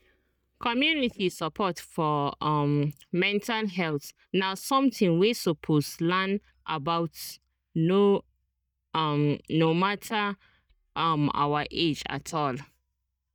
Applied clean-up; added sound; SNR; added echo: neural mask model DeepFilterNet 3.